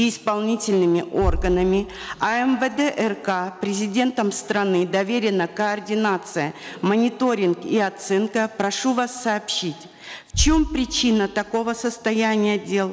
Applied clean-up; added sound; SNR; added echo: none; Bass drum; 12 dB; none.